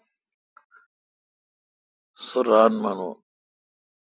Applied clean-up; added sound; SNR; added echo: none; none; none; none.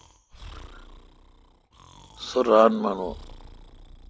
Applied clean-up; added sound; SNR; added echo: none; Breathing; 19 dB; none.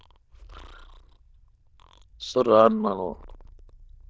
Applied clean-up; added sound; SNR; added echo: neural diffusion model UNIVERSE++.